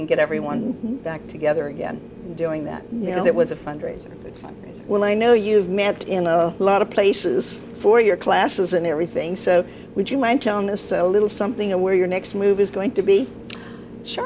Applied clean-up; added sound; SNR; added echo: none; none; none; none.